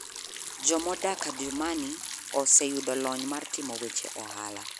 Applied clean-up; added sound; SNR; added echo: none; Liquid; 8 dB; none.